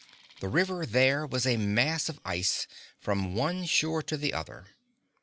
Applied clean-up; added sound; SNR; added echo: none; none; none; none.